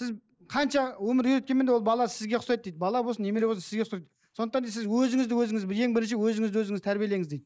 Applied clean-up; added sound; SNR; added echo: neural mask model Resemble Enhance denoiser.